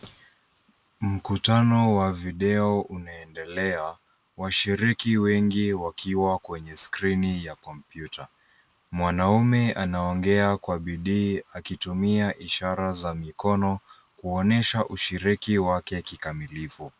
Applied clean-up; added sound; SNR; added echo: none; none; none; none.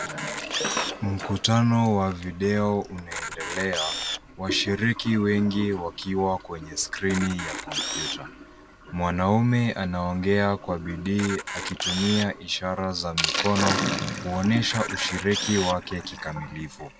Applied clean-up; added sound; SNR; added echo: none; Sink (filling or washing) + Camera; 7 dB; none.